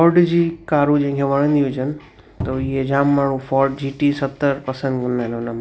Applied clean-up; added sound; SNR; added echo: none; Cupboard open or close; 9 dB; none.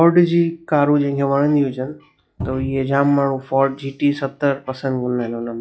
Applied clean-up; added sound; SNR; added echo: classical method log-MMSE.